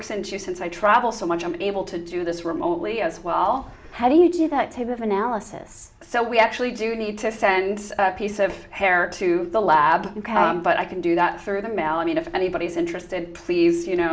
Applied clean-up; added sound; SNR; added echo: none; none; none; none.